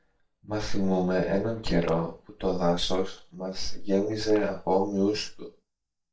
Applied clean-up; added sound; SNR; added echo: neural mask model DeepFilterNet 3.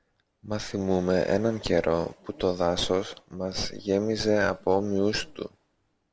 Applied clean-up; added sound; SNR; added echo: none; none; none; none.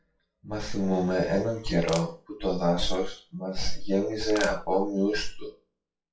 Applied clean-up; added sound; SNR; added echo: classical method WPE with log-MMSE.